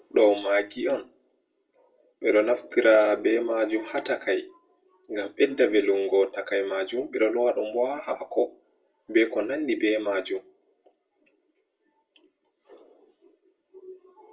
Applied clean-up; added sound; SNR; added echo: none; none; none; reverberation time 0.2 s.